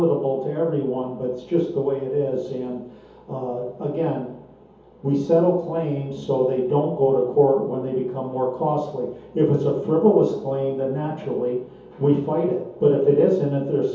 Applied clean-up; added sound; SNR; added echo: none; none; none; reverberation time 0.7 s.